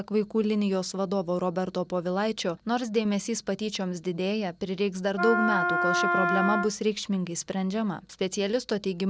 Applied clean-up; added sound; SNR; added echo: none; Wind instrument, woodwind instrument; -1 dB; none.